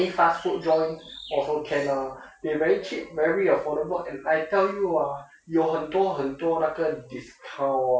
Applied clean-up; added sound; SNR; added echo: none; none; none; none.